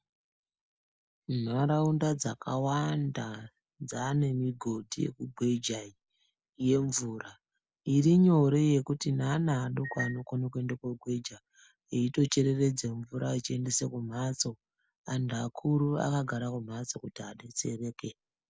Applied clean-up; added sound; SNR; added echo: none; none; none; none.